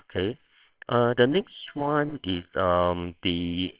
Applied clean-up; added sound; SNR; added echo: neural separator model SepFormer WHAMR!.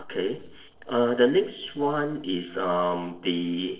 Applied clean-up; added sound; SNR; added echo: neural separator model SepFormer DNS4.